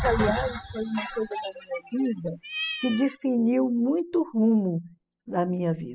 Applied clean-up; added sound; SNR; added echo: classical method spectral subtraction.